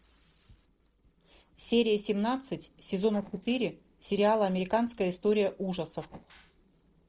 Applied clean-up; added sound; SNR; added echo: neural separator model SepFormer DNS4.